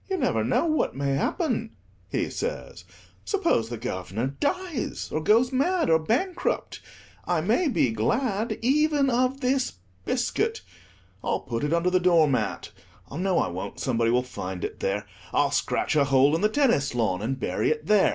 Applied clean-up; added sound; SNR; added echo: none; none; none; none.